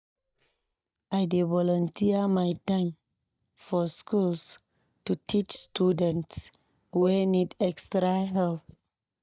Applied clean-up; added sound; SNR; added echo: neural mask model DeepFilterNet 3.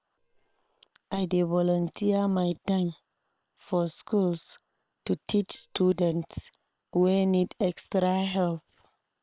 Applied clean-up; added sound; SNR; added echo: neural separator model SepFormer WHAM!.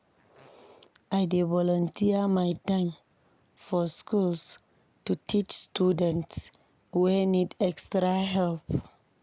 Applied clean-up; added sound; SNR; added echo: none; none; none; none.